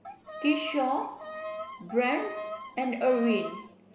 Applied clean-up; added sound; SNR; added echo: none; Bowed string instrument; 10 dB; reverberation time 0.5 s.